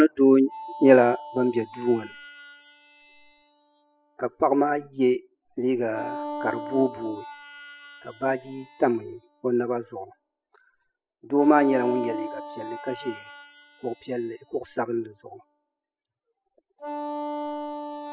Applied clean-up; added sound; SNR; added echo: classical method spectral subtraction.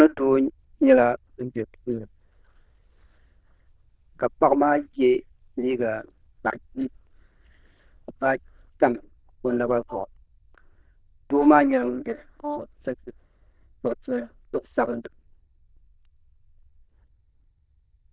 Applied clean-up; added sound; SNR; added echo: neural diffusion model UNIVERSE++.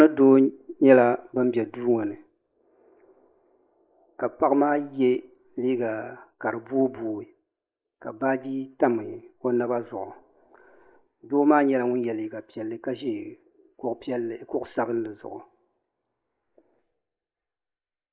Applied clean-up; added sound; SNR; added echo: neural mask model Resemble Enhance denoiser.